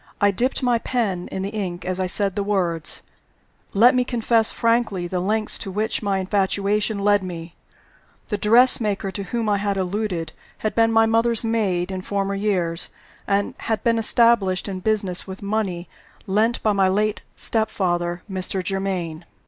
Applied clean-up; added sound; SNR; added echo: none; none; none; none.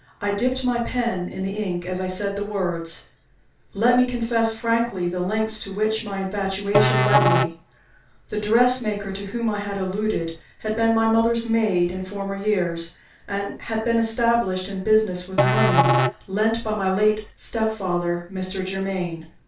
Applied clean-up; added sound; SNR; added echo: none; Musical instrument; 0 dB; reverberation time 0.3 s.